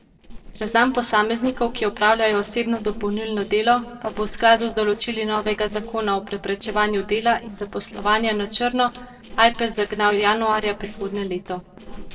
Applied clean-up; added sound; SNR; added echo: neural separator model SepFormer DNS4.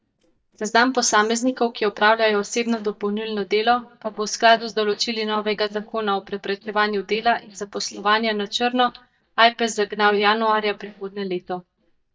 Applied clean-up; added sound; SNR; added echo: neural mask model DeepFilterNet 3.